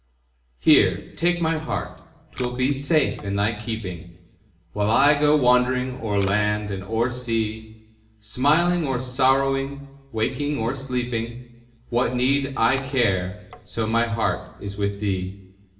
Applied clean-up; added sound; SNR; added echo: none; Water / Splash, splatter; 19 dB; reverberation time 0.6 s.